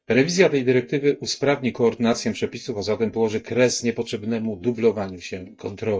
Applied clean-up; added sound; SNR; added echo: neural mask model DeepFilterNet 3.